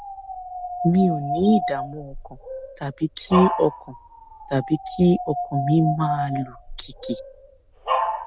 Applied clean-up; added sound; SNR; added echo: none; Dog; 5 dB; none.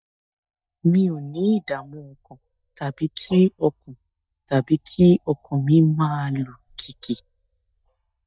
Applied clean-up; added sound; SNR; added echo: neural mask model DeepFilterNet 3.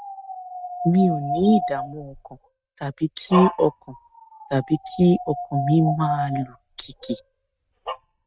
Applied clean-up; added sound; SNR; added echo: neural mask model RNNoise.